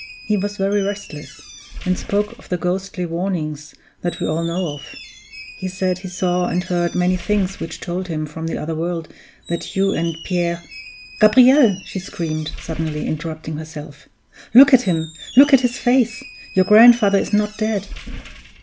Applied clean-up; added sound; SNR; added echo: none; Squeak; 17 dB; none.